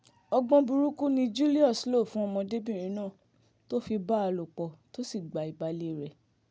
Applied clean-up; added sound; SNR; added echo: none; none; none; none.